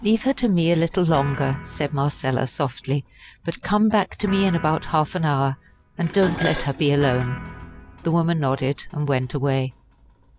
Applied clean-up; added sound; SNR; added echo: none; Guitar + Dishes, pots, and pans; 14 dB; none.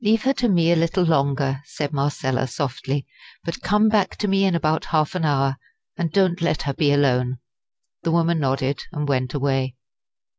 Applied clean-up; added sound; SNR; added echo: none; none; none; none.